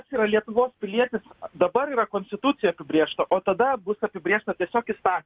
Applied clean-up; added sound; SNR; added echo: none; none; none; none.